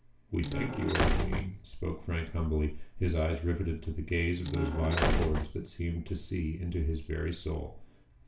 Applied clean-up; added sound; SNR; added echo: none; Slam; -1 dB; reverberation time 0.3 s.